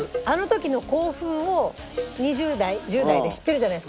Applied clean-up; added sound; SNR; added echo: none; Cowbell; 15 dB; none.